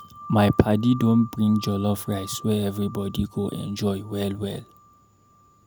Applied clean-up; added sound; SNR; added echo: none; Wind chime; 19 dB; none.